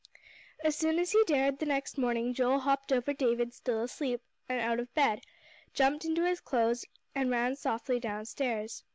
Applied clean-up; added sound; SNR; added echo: none; none; none; none.